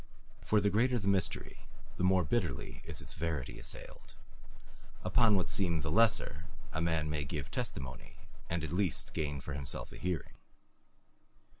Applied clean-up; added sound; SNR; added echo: none; none; none; none.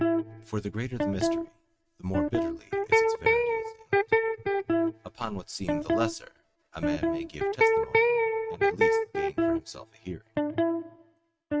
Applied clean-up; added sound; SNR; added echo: neural mask model RNNoise.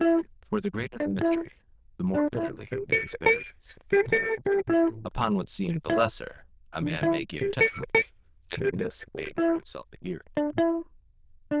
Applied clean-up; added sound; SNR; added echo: neural diffusion model UNIVERSE++.